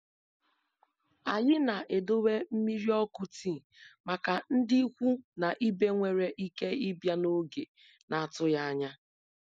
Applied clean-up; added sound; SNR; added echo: none; none; none; none.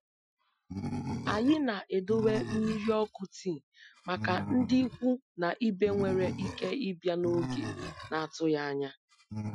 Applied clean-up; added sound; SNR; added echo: classical method Wiener filter.